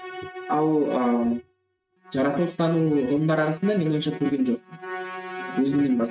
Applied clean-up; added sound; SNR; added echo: neural mask model RNNoise.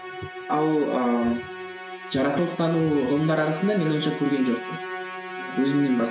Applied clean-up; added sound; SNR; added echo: none; Musical instrument; 11 dB; none.